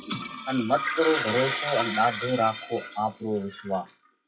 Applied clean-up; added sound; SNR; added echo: classical method WPE with log-MMSE.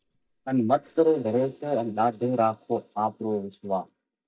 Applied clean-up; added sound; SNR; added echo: neural mask model DeepFilterNet 3.